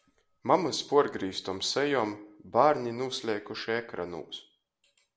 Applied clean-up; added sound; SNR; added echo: none; none; none; none.